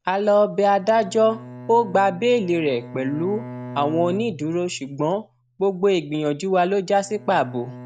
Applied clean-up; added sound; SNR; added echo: none; Bowed string instrument; 18 dB; none.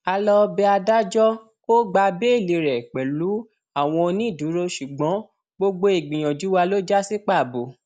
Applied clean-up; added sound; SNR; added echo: none; none; none; none.